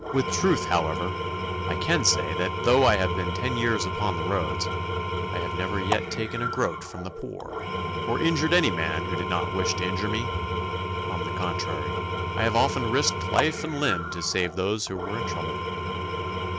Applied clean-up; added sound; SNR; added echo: none; Engine / Tools; 1 dB; none.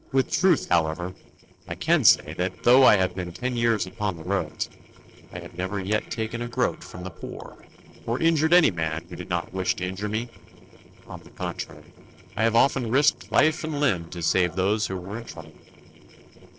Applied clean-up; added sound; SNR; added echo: neural separator model SepFormer DNS4.